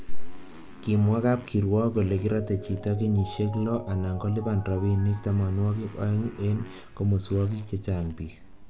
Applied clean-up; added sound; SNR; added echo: none; Mallet percussion + Motorcycle; 20 dB; none.